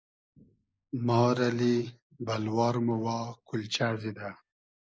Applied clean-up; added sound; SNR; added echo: neural mask model Resemble Enhance denoiser.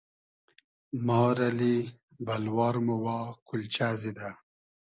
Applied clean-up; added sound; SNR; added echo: none; none; none; none.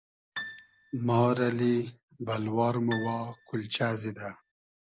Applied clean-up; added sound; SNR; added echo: none; Piano; 16 dB; none.